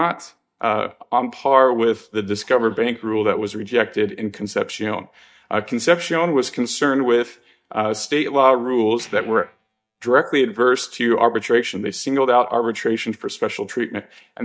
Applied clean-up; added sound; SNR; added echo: neural mask model DeepFilterNet 3.